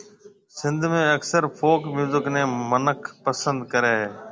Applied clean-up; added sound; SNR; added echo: none; none; none; none.